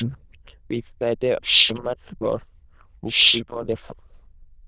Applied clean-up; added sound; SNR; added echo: neural diffusion model UNIVERSE++.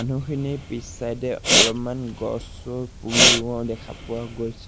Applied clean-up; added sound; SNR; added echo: none; Respiratory sounds; -4 dB; none.